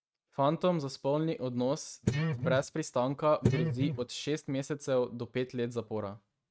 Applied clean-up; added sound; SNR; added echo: neural mask model RNNoise.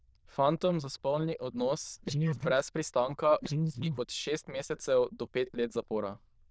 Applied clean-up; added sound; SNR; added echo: neural diffusion model UNIVERSE++.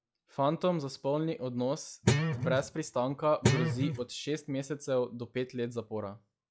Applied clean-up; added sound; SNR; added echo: classical method log-MMSE.